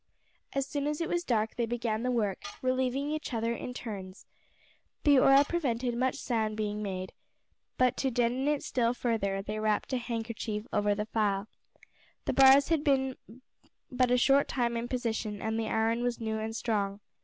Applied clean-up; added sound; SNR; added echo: none; Tools; 18 dB; none.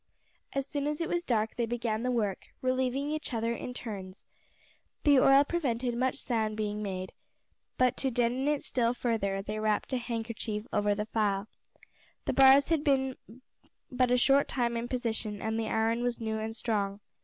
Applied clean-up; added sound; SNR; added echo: none; none; none; none.